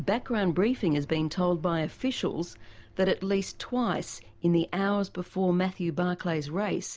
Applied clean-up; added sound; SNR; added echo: none; none; none; none.